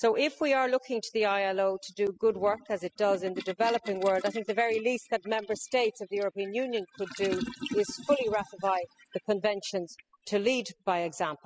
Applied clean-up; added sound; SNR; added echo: classical method spectral subtraction.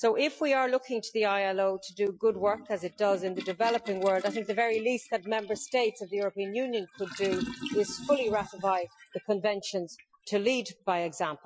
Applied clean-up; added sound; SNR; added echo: classical method Wiener filter.